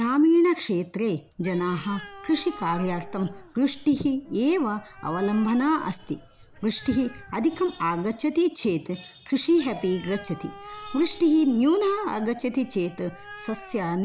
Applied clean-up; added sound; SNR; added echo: none; Animal; 19 dB; none.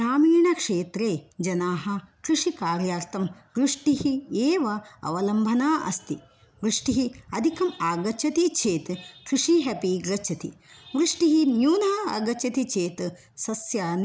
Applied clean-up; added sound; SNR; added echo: none; none; none; none.